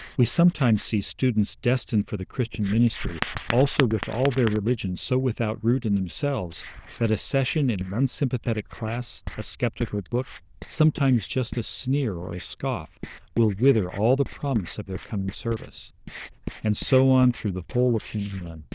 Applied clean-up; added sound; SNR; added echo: neural diffusion model UNIVERSE++.